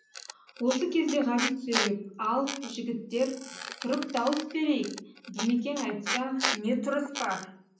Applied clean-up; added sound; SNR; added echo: none; Squeak; 7 dB; reverberation time 0.6 s.